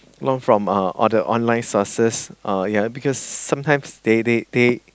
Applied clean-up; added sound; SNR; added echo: none; none; none; none.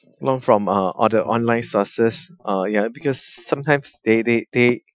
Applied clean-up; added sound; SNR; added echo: classical method Wiener filter.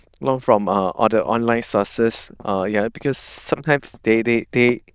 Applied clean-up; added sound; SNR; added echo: neural diffusion model UNIVERSE++.